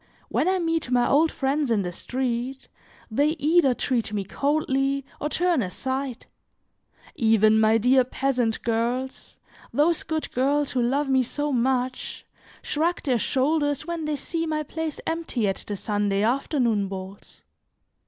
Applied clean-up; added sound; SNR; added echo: none; none; none; none.